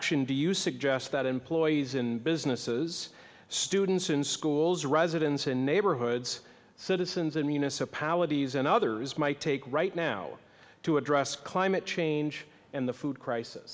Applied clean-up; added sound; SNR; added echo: none; none; none; none.